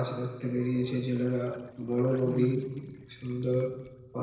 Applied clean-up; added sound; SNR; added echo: neural separator model SepFormer DNS4.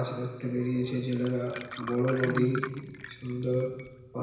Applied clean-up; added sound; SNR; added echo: none; Glass; 12 dB; reverberation time 1.0 s.